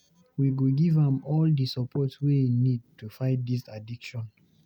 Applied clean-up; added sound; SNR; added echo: none; none; none; none.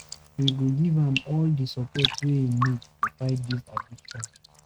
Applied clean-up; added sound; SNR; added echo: neural mask model RNNoise.